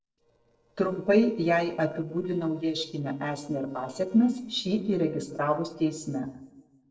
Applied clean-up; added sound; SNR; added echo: neural separator model SepFormer DNS4.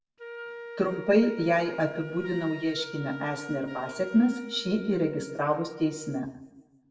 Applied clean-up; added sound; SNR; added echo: none; Wind instrument, woodwind instrument; 14 dB; reverberation time 0.7 s.